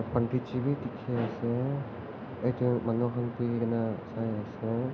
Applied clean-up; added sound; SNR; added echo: none; none; none; none.